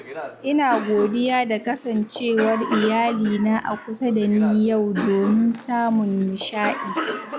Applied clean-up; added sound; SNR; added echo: none; Cough; 10 dB; none.